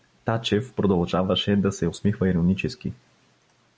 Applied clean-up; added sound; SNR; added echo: none; none; none; none.